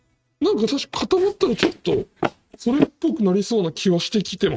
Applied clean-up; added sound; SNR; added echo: neural mask model RNNoise.